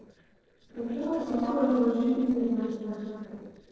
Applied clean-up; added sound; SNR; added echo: neural separator model SepFormer DNS4.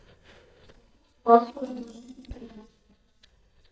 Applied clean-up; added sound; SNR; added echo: neural mask model DeepFilterNet 3.